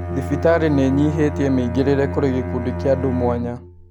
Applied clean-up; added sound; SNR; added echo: none; Bowed string instrument; 6 dB; none.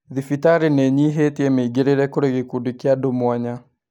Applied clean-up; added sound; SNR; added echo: none; none; none; none.